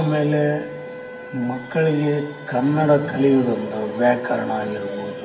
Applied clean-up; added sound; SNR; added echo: none; Wind instrument, woodwind instrument; 13 dB; reverberation time 1.0 s.